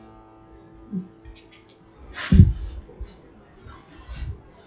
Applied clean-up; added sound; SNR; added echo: classical method log-MMSE.